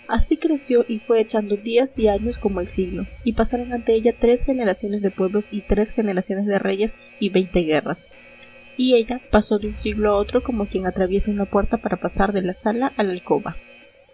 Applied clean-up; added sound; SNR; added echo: none; Alarm; 19 dB; none.